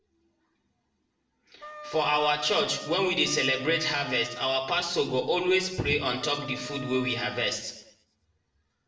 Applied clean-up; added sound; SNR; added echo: none; Wind instrument, woodwind instrument; 13 dB; reverberation time 0.7 s.